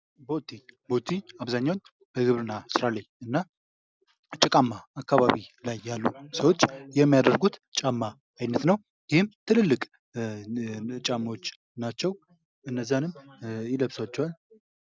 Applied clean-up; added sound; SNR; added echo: none; none; none; none.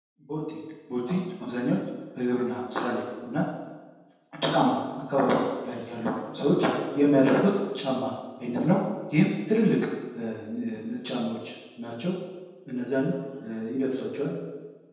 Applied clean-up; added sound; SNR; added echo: none; none; none; reverberation time 1.1 s.